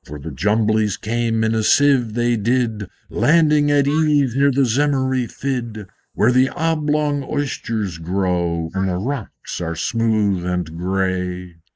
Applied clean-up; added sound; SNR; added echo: neural mask model Resemble Enhance denoiser.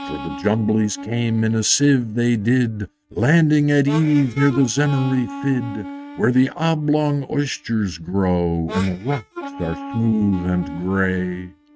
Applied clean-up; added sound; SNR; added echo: neural mask model RNNoise.